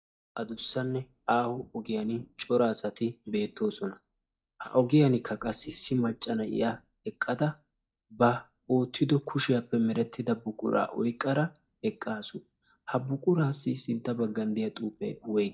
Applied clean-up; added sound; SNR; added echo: neural mask model DeepFilterNet 3.